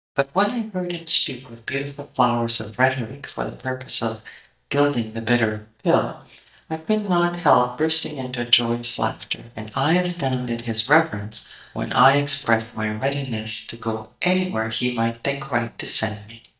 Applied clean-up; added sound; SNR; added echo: neural mask model DeepFilterNet 3.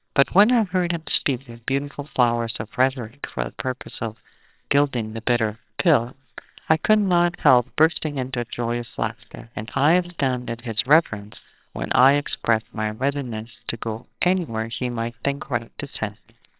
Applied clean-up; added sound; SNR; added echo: neural separator model SepFormer WHAMR!.